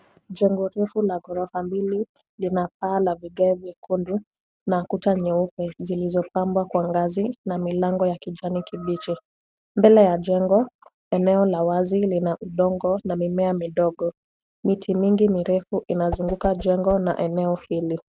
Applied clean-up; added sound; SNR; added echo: neural mask model RNNoise.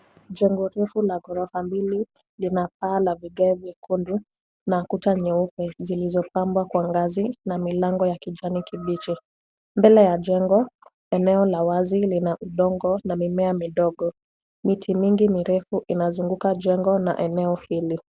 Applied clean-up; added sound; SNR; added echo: none; none; none; none.